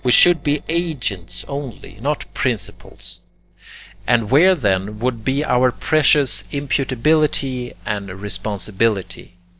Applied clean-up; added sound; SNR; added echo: neural separator model SepFormer DNS4.